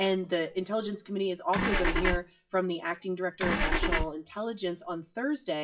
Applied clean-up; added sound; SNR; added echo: classical method WPE with log-MMSE.